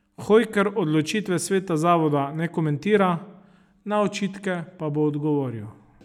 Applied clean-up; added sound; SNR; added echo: none; none; none; none.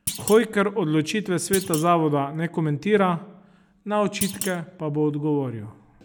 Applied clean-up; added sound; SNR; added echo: none; Thump, thud; 12 dB; none.